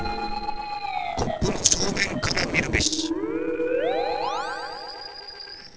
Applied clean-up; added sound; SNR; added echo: neural separator model SepFormer DNS4.